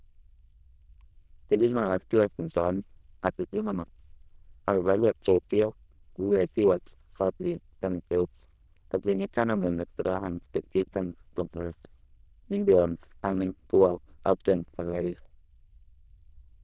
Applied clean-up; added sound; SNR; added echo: neural diffusion model UNIVERSE++.